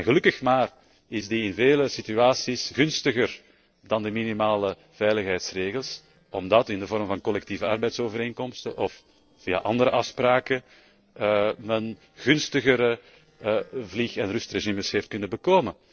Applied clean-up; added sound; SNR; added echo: neural separator model SepFormer DNS4.